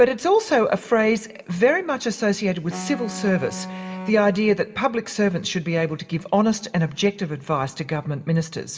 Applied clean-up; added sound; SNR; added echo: none; Wind instrument, woodwind instrument; 13 dB; reverberation time 0.9 s.